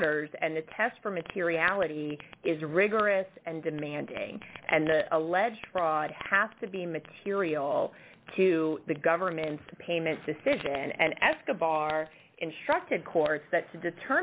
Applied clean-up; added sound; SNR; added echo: none; none; none; none.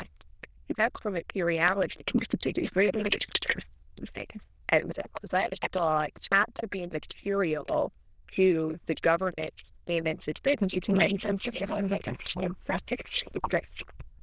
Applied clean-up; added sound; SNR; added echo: neural diffusion model UNIVERSE++.